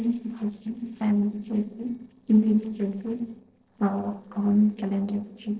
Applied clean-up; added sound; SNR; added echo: neural separator model SepFormer DNS4.